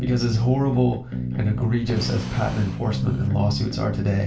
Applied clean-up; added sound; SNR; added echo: none; Fire; 19 dB; reverberation time 0.3 s.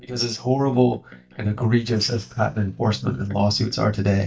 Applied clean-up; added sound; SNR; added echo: neural mask model DeepFilterNet 3.